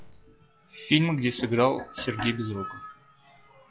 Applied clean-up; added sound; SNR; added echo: classical method log-MMSE.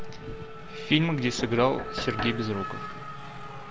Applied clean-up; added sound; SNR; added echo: none; Race car, auto racing / Accelerating, revving, vroom + Knock; 9 dB; none.